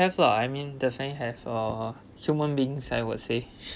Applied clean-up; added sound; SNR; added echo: none; none; none; none.